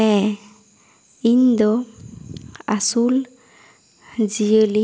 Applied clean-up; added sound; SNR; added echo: none; none; none; none.